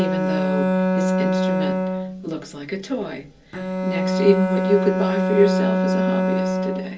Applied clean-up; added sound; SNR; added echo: none; Bowed string instrument; -4 dB; reverberation time 0.3 s.